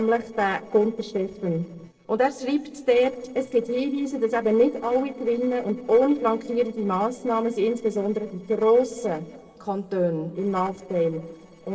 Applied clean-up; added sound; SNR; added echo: neural separator model SepFormer DNS4.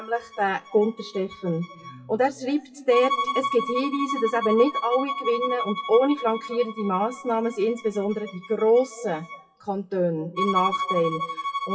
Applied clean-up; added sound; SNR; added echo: classical method WPE with log-MMSE.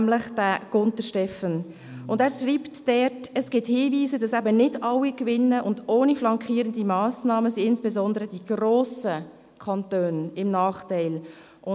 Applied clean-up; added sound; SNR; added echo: none; none; none; none.